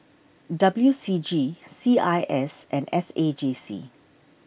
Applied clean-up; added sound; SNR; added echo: none; none; none; none.